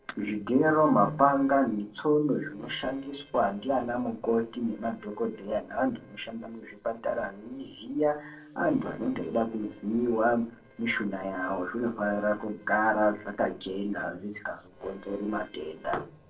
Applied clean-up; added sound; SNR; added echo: neural separator model SepFormer DNS4.